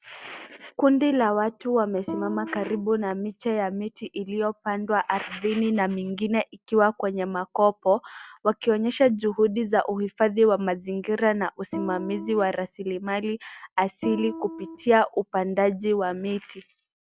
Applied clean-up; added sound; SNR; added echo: none; Guitar; 10 dB; none.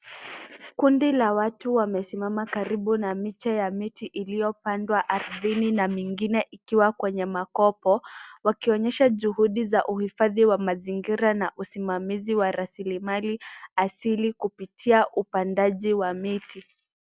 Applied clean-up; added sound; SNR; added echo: none; none; none; none.